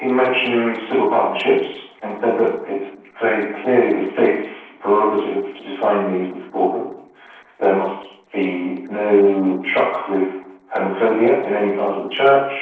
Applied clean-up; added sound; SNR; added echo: neural separator model SepFormer DNS4.